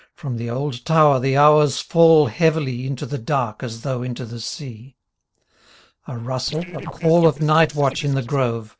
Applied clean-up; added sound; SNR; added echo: neural separator model SepFormer DNS4.